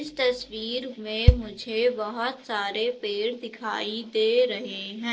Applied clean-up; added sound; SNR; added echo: neural separator model SepFormer DNS4.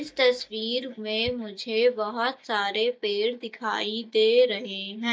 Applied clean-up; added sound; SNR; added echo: neural mask model DeepFilterNet 3.